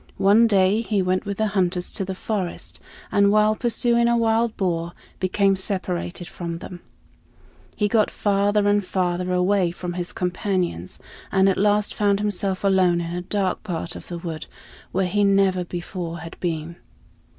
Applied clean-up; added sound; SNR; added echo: none; none; none; none.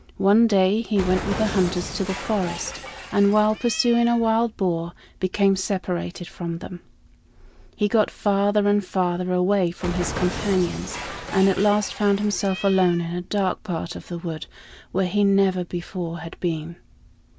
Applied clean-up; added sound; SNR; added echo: none; Cat; 14 dB; none.